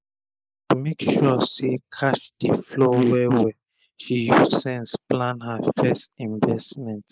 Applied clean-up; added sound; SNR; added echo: neural mask model Resemble Enhance denoiser.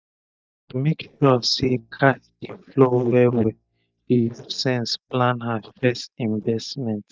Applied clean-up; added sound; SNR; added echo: neural mask model DeepFilterNet 3.